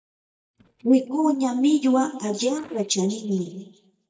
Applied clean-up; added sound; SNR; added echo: neural mask model DeepFilterNet 3.